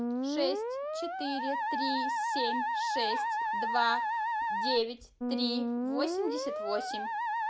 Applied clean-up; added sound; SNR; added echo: none; Musical instrument; -3 dB; none.